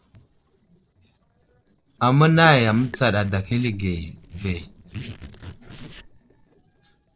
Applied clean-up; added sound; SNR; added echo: neural separator model SepFormer DNS4.